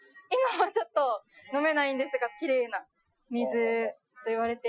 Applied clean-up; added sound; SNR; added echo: classical method Wiener filter.